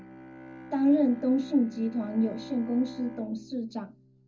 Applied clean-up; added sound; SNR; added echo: none; Bowed string instrument; 16 dB; reverberation time 0.4 s.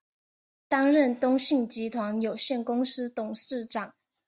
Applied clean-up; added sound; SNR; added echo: none; none; none; none.